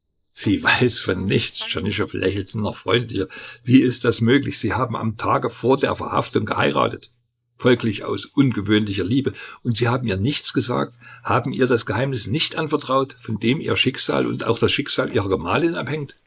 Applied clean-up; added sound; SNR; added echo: neural mask model Resemble Enhance denoiser.